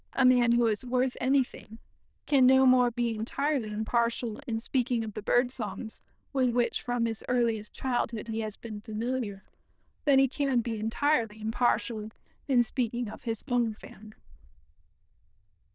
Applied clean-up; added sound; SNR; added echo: neural diffusion model UNIVERSE++.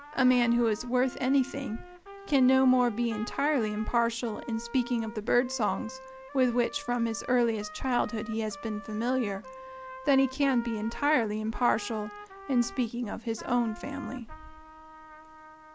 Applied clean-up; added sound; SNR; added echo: none; Trumpet; 17 dB; none.